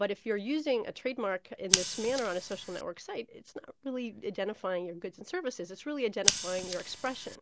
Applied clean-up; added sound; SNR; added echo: none; Scissors; 2 dB; none.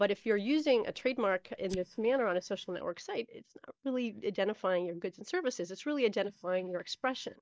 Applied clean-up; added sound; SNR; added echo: neural mask model DeepFilterNet 3.